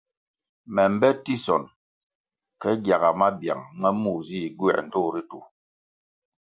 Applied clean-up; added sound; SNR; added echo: none; none; none; none.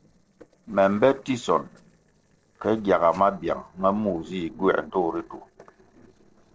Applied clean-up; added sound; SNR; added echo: neural separator model SepFormer DNS4.